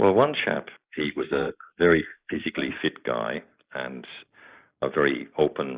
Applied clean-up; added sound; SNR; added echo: neural mask model Resemble Enhance denoiser.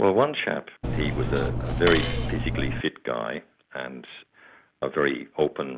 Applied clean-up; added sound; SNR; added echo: none; Cutlery, silverware; -1 dB; none.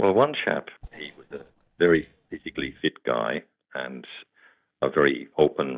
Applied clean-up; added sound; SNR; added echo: neural mask model DeepFilterNet 3.